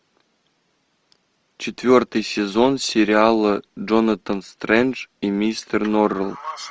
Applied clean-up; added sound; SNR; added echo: none; none; none; none.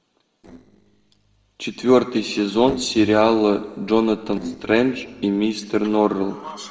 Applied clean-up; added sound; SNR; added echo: neural separator model SepFormer DNS4.